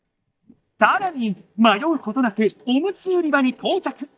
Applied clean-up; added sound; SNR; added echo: neural mask model DeepFilterNet 3.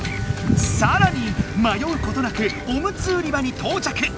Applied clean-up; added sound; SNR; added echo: none; Wind / Ocean / Boat, Water vehicle; 2 dB; none.